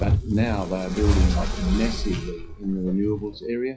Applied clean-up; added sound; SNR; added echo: classical method WPE with log-MMSE.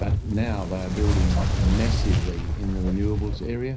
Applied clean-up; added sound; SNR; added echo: none; Fire; -4 dB; reverberation time 0.5 s.